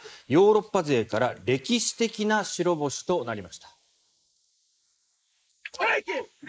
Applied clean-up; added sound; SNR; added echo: neural mask model Resemble Enhance denoiser.